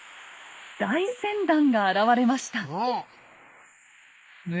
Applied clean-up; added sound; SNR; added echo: neural mask model Resemble Enhance denoiser.